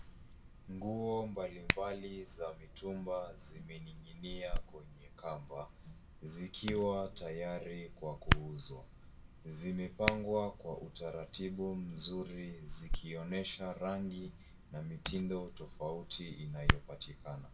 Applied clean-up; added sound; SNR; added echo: none; Hands; -1 dB; reverberation time 0.5 s.